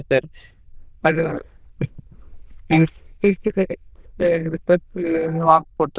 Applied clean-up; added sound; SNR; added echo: neural diffusion model UNIVERSE++.